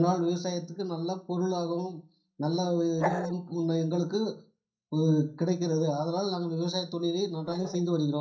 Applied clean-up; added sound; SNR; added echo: neural mask model DeepFilterNet 3.